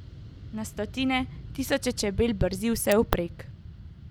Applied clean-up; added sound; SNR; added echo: none; Fixed-wing aircraft, airplane; 13 dB; none.